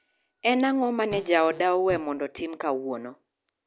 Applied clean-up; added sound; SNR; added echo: none; Fart; 17 dB; none.